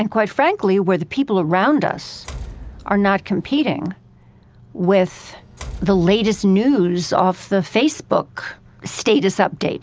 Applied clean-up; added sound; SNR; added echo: none; Door; 19 dB; none.